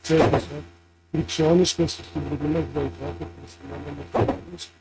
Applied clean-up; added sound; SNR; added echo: neural mask model RNNoise.